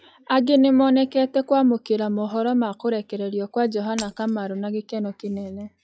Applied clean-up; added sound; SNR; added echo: classical method log-MMSE.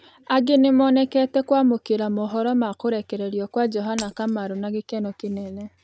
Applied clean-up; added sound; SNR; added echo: none; Shatter; 20 dB; none.